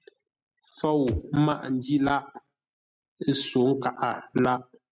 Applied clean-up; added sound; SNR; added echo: neural mask model RNNoise.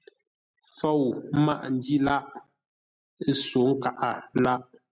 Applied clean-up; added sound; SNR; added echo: none; none; none; none.